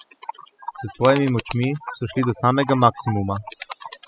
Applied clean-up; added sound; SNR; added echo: classical method spectral subtraction.